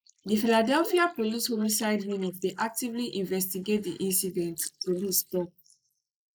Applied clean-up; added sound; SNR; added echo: neural mask model Resemble Enhance denoiser.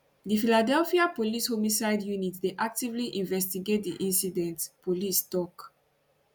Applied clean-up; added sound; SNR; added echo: none; none; none; none.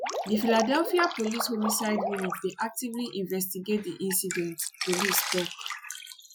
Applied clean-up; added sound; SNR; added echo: classical method Wiener filter.